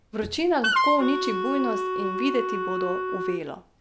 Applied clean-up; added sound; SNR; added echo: none; Wind instrument, woodwind instrument; -1 dB; none.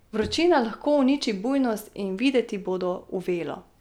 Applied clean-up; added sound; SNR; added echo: none; none; none; none.